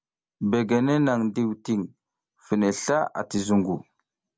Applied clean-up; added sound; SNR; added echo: none; none; none; none.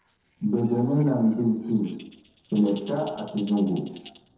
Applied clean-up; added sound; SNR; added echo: neural separator model SepFormer DNS4.